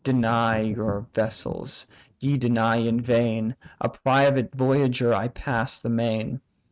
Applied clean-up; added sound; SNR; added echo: neural mask model RNNoise.